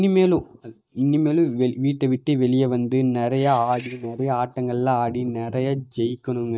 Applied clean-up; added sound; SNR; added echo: neural mask model DeepFilterNet 3.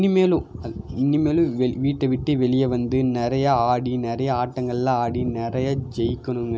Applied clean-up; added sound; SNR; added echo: none; none; none; none.